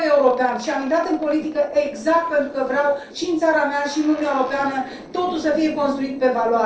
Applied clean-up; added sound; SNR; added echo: neural separator model SepFormer DNS4.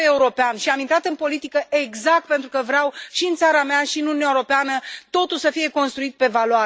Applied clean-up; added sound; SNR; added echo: none; none; none; none.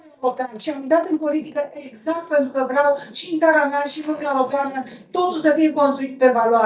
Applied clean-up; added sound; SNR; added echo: neural mask model DeepFilterNet 3.